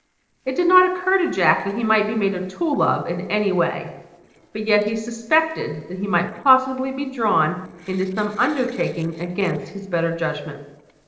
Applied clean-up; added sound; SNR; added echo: neural separator model SepFormer DNS4.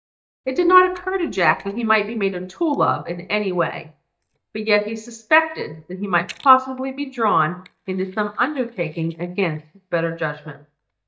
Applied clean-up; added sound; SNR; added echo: neural mask model DeepFilterNet 3.